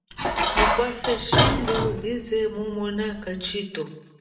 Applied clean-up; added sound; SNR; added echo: none; Dishes, pots, and pans; -2 dB; reverberation time 0.7 s.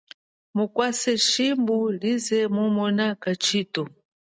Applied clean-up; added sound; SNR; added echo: none; none; none; none.